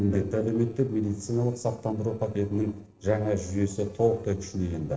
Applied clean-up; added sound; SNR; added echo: neural separator model SepFormer DNS4.